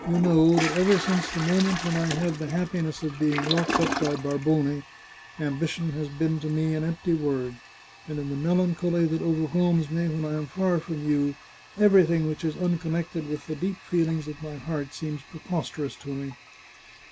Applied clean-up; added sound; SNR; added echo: none; Toilet flush; 11 dB; none.